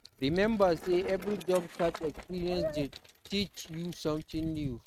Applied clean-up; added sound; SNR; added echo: neural mask model RNNoise.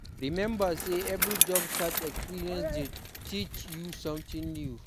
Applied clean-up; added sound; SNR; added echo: none; Bicycle; 0 dB; none.